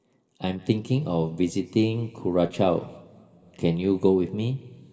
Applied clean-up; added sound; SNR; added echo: none; none; none; reverberation time 2.7 s.